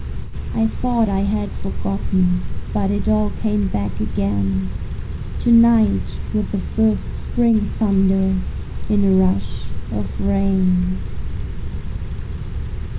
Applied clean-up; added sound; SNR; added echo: none; Cricket; 2 dB; reverberation time 0.4 s.